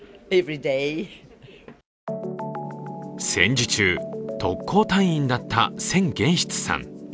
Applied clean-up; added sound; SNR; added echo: none; none; none; none.